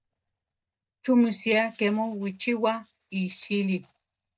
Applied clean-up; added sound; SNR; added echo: neural mask model DeepFilterNet 3.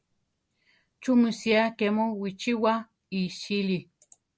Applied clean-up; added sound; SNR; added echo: none; none; none; none.